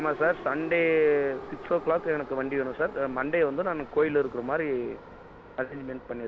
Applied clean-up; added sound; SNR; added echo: none; Subway, metro, underground; 15 dB; none.